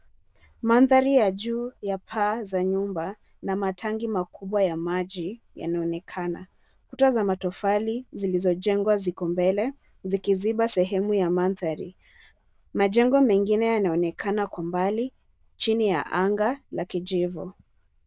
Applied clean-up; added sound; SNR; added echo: neural diffusion model UNIVERSE++.